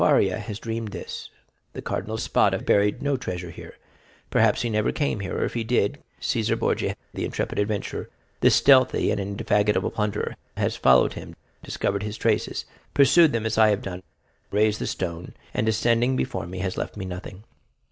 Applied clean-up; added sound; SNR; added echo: none; none; none; none.